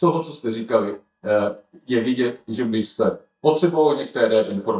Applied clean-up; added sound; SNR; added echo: neural mask model DeepFilterNet 3.